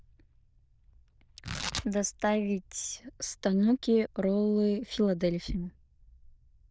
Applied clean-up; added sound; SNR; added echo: neural diffusion model UNIVERSE++.